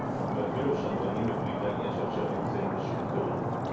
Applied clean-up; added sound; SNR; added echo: none; Stream; -4 dB; reverberation time 0.6 s.